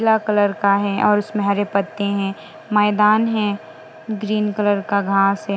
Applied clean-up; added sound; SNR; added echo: none; none; none; none.